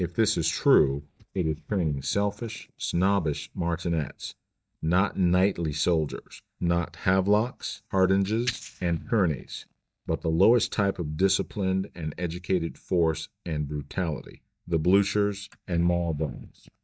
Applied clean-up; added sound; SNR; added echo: neural mask model DeepFilterNet 3.